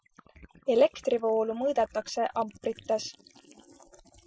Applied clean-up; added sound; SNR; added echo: classical method Wiener filter.